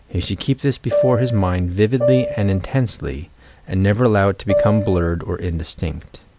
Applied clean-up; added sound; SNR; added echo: none; Piano; 1 dB; none.